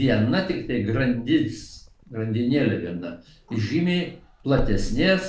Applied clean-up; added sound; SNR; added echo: none; Wind / Car; 10 dB; reverberation time 0.3 s.